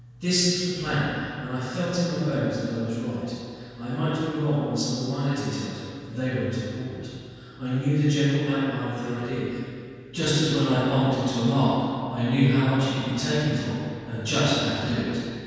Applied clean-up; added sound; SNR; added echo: none; none; none; reverberation time 2.1 s.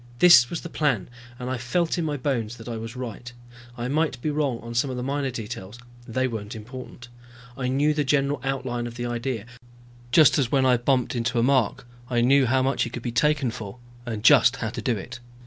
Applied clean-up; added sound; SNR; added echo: none; none; none; none.